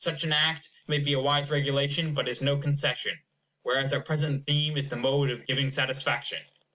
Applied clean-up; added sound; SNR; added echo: none; none; none; none.